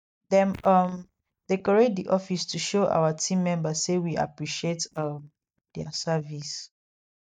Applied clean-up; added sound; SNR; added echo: neural mask model DeepFilterNet 3.